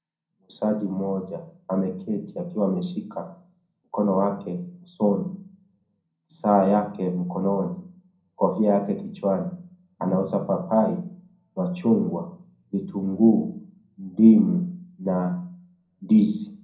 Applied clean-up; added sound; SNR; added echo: none; none; none; reverberation time 0.6 s.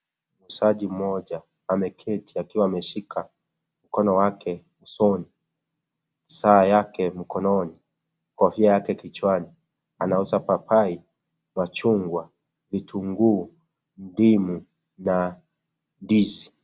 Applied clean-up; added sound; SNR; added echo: none; none; none; none.